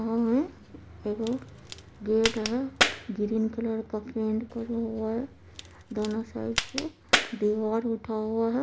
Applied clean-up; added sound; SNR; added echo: none; Crack; 4 dB; none.